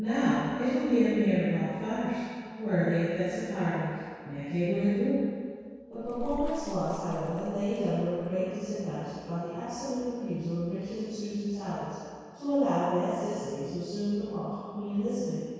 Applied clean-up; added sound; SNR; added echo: none; Bathtub (filling or washing) / Water / Splash, splatter; 11 dB; reverberation time 2.0 s.